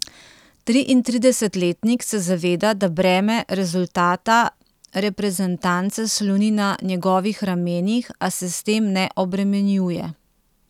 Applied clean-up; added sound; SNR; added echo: none; none; none; none.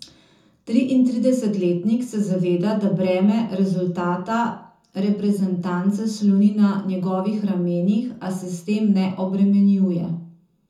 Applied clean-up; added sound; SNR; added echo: none; none; none; reverberation time 0.5 s.